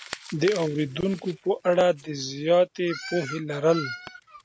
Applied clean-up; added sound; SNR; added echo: none; Crumpling, crinkling; 20 dB; none.